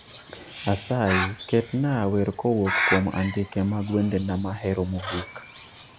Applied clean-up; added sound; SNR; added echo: none; Bird; 7 dB; none.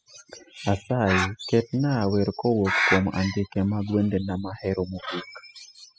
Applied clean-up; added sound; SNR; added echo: classical method spectral subtraction.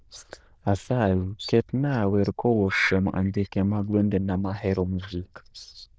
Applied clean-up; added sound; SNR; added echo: neural diffusion model UNIVERSE++.